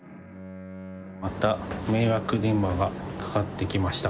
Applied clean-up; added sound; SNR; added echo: none; Bowed string instrument; 12 dB; none.